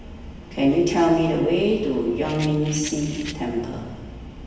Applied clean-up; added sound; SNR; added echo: none; Rattle; 17 dB; reverberation time 1.3 s.